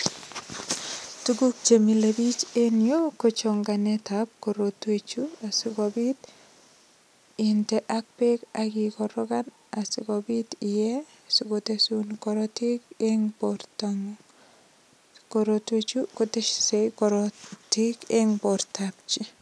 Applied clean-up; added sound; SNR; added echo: none; none; none; none.